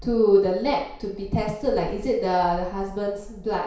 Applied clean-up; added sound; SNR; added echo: none; Gull, seagull; 16 dB; reverberation time 0.6 s.